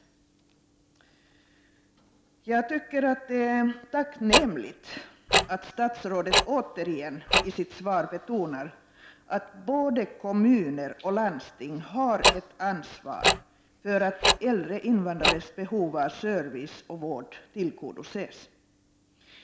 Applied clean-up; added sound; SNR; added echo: none; Tick-tock; -1 dB; none.